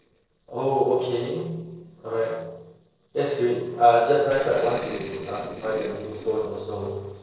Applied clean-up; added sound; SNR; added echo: neural separator model SepFormer DNS4.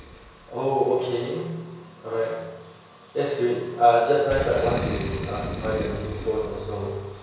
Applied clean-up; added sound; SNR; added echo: none; Boom; 11 dB; reverberation time 1.0 s.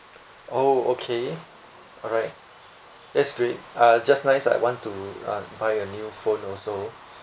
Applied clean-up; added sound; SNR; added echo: none; none; none; none.